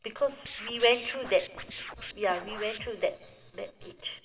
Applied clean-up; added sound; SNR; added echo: none; Scratching (performance technique); 11 dB; reverberation time 1.8 s.